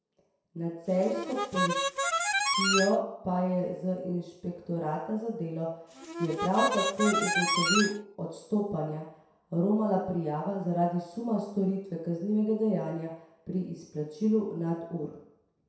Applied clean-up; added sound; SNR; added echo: none; Harmonica; -1 dB; reverberation time 0.7 s.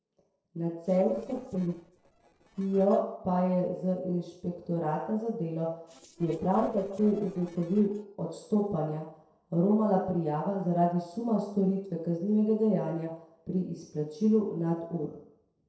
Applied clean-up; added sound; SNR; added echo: neural separator model SepFormer DNS4.